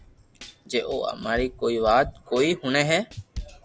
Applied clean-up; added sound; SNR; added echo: none; Tambourine / Drum / Drum kit; 17 dB; none.